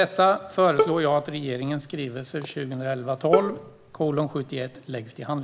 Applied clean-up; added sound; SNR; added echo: none; Bowed string instrument; 4 dB; none.